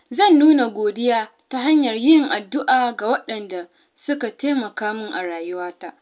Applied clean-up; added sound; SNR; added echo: none; none; none; none.